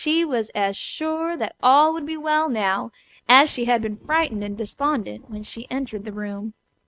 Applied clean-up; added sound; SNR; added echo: neural mask model RNNoise.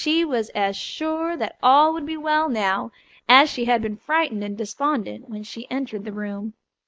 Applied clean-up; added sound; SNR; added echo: neural mask model Resemble Enhance denoiser.